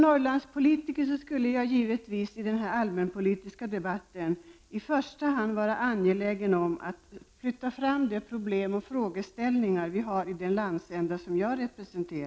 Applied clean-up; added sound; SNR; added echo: none; none; none; none.